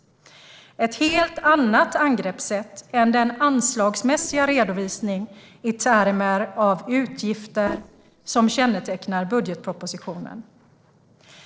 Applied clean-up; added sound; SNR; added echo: neural separator model SepFormer DNS4.